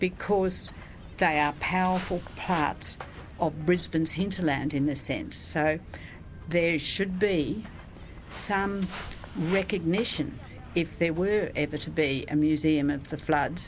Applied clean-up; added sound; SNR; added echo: none; Walk, footsteps; 14 dB; none.